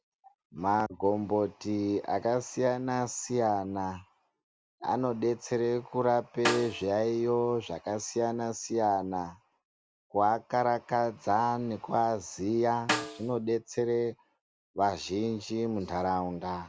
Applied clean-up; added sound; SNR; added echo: none; Snare drum; 8 dB; none.